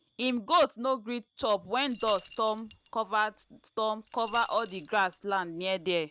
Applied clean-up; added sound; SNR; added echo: none; Rattle / Keys jangling; -5 dB; none.